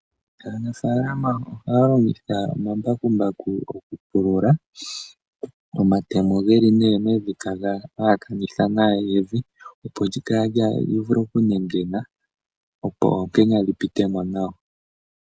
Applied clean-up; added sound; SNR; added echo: none; none; none; none.